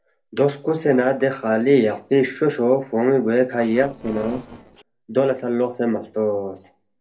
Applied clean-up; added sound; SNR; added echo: neural separator model SepFormer DNS4.